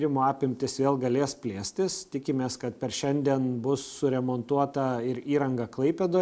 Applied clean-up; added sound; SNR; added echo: none; none; none; none.